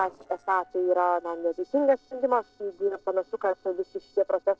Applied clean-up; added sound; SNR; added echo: neural separator model SepFormer DNS4.